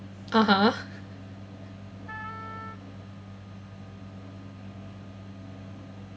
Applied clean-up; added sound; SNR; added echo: none; Wind instrument, woodwind instrument; 12 dB; none.